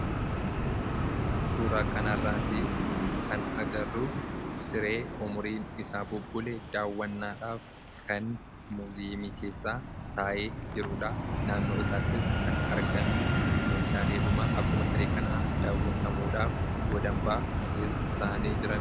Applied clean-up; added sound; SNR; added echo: none; Fixed-wing aircraft, airplane; -5 dB; none.